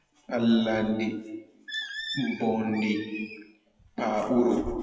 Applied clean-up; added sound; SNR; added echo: classical method WPE with log-MMSE.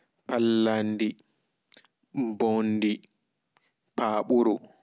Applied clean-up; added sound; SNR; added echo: none; none; none; none.